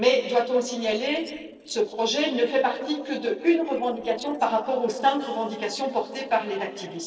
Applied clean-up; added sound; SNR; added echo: neural separator model SepFormer DNS4.